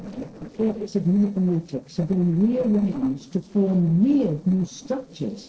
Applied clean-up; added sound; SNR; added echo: neural separator model SepFormer DNS4.